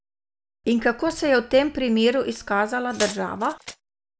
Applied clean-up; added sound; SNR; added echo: none; Glass; 12 dB; none.